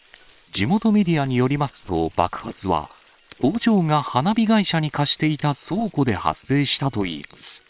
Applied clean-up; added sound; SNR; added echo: neural separator model SepFormer WHAM!.